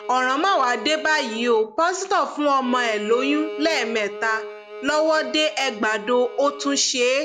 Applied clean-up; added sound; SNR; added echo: none; Bowed string instrument; 13 dB; none.